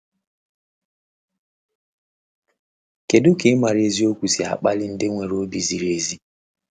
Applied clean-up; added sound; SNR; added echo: none; none; none; none.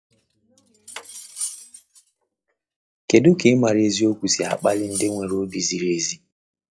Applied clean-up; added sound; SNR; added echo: classical method log-MMSE.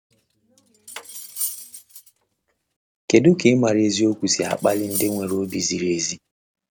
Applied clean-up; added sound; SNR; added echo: none; Cutlery, silverware; 13 dB; none.